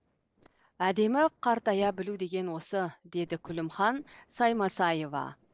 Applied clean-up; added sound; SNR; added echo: neural separator model SepFormer DNS4.